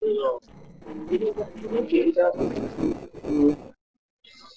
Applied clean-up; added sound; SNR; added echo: neural separator model SepFormer DNS4.